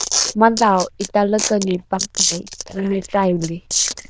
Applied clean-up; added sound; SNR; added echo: neural diffusion model UNIVERSE++.